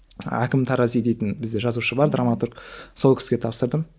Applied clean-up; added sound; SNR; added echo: none; none; none; none.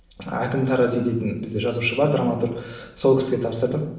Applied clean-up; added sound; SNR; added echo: none; none; none; reverberation time 0.9 s.